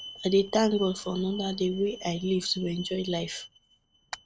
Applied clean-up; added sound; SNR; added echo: neural mask model RNNoise.